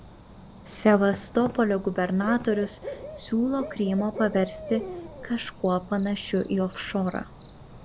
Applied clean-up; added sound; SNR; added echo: none; Cricket / Bird; 14 dB; none.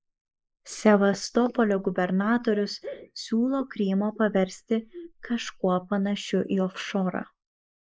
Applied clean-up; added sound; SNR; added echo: neural mask model Resemble Enhance denoiser.